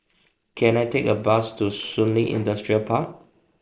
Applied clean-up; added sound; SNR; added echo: neural separator model SepFormer DNS4.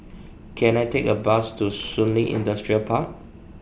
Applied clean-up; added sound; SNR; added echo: none; Mechanisms; 18 dB; none.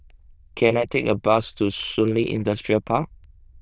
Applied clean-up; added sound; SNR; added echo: neural diffusion model UNIVERSE++.